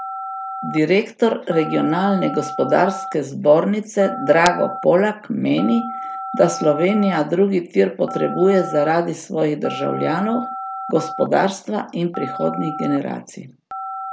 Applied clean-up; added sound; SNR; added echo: none; Telephone; 11 dB; none.